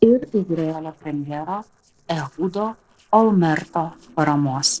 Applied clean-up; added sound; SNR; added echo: neural separator model SepFormer DNS4.